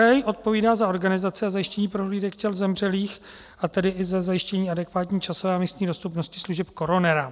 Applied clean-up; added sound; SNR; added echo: none; none; none; none.